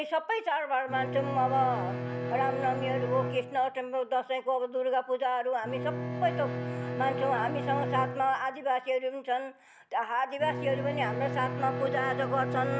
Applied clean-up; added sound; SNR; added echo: none; Bowed string instrument; 5 dB; none.